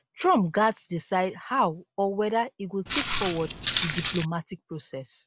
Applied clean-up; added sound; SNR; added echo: none; Walk, footsteps; -3 dB; none.